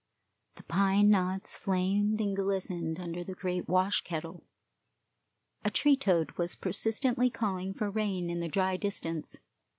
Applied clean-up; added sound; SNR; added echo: none; none; none; none.